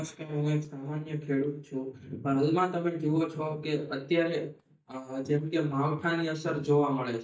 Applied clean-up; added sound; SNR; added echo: neural mask model DeepFilterNet 3.